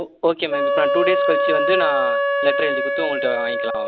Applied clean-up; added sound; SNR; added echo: none; Wind instrument, woodwind instrument; -3 dB; none.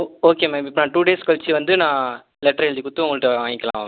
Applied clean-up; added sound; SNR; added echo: none; none; none; none.